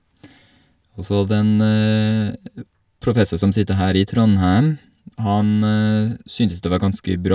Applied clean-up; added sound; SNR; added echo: none; none; none; none.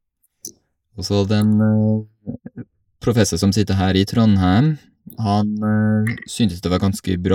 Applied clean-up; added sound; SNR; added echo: neural mask model Resemble Enhance denoiser.